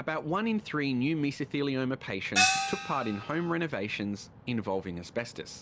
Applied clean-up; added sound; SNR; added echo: none; Gong; -2 dB; none.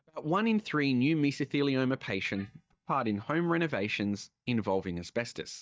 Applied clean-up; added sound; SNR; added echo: neural mask model DeepFilterNet 3.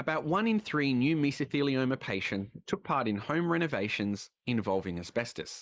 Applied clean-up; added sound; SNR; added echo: neural mask model Resemble Enhance denoiser.